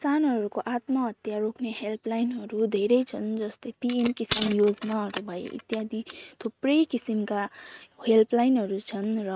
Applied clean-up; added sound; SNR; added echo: neural mask model RNNoise.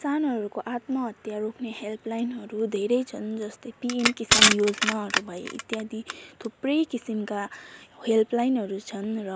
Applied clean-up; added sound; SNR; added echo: none; Crushing; -3 dB; none.